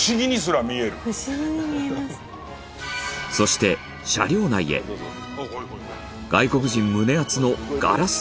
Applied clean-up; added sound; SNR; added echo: none; none; none; none.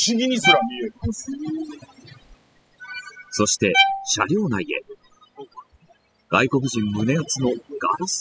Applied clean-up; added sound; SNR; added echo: classical method spectral subtraction.